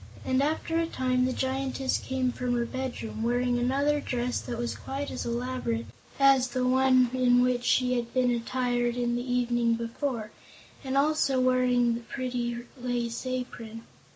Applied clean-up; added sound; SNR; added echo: none; none; none; none.